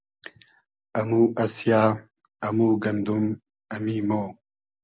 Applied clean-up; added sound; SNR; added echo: none; none; none; none.